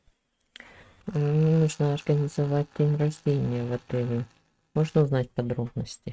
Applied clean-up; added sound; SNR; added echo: neural mask model RNNoise.